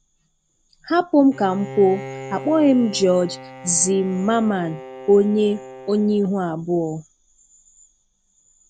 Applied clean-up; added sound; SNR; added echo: none; Bowed string instrument; 17 dB; none.